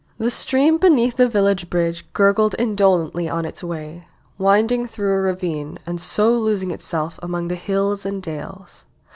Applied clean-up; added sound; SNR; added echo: none; none; none; none.